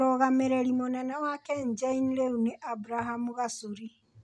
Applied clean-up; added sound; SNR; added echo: none; none; none; none.